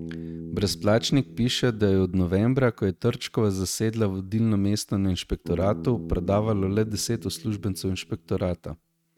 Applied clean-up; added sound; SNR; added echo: neural mask model RNNoise.